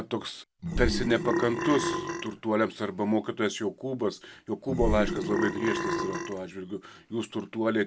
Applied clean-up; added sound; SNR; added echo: none; Burping, eructation; 0 dB; none.